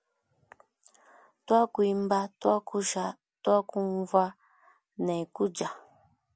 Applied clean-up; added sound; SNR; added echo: none; none; none; none.